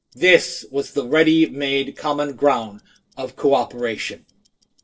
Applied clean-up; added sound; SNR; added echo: neural separator model SepFormer DNS4.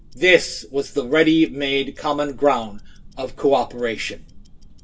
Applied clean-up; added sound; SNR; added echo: none; Tick-tock; 18 dB; reverberation time 0.2 s.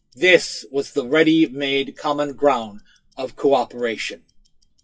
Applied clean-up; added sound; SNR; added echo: classical method WPE with log-MMSE.